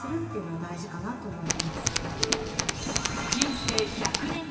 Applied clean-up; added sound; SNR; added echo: none; Tools; -3 dB; reverberation time 2.6 s.